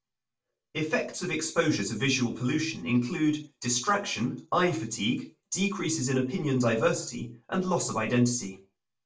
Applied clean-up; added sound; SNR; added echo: none; none; none; reverberation time 0.3 s.